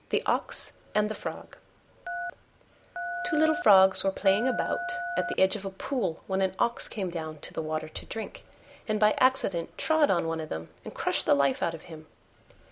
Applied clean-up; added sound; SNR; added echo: none; Telephone; 6 dB; none.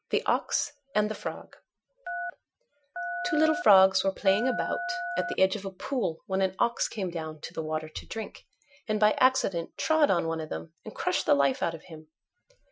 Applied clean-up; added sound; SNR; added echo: classical method Wiener filter.